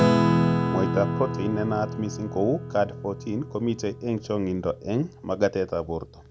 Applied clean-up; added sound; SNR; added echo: none; Acoustic guitar / Strum; 0 dB; none.